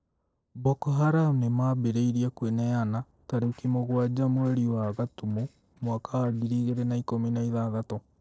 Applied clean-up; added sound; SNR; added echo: neural separator model SepFormer DNS4.